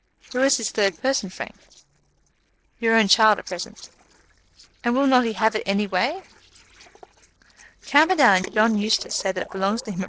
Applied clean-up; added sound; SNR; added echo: neural separator model SepFormer DNS4.